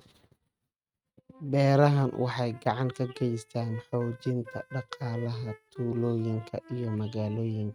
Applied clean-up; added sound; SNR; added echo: neural mask model RNNoise.